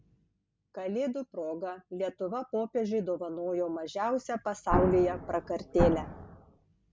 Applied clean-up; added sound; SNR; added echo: none; Explosion; 1 dB; none.